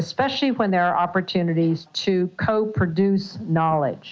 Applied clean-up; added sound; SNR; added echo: none; none; none; none.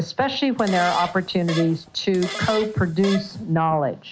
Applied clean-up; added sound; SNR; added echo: none; Fart; 12 dB; none.